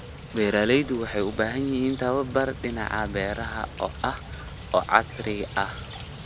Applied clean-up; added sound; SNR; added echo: none; Rain; 11 dB; none.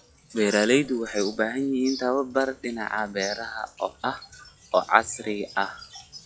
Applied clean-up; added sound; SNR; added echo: classical method log-MMSE.